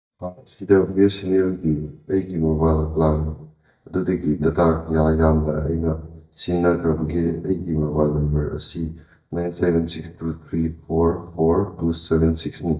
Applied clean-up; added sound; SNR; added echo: neural mask model DeepFilterNet 3.